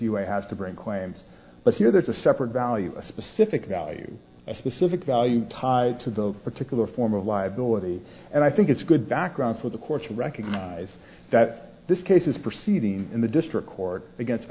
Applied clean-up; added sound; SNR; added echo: none; none; none; none.